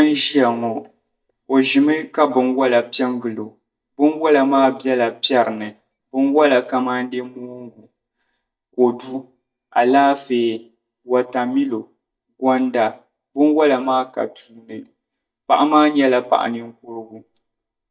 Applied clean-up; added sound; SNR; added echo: neural mask model DeepFilterNet 3.